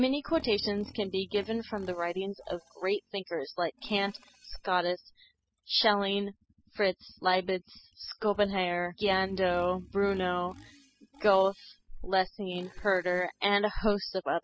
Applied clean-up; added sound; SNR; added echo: classical method spectral subtraction.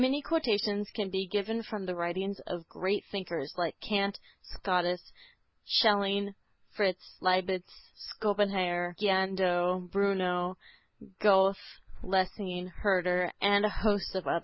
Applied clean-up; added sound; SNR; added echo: none; none; none; none.